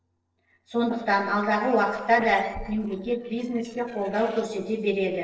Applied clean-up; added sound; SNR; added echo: neural separator model SepFormer DNS4.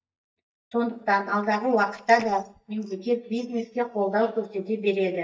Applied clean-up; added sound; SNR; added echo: neural mask model DeepFilterNet 3.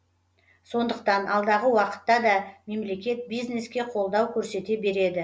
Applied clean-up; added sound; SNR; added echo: none; none; none; none.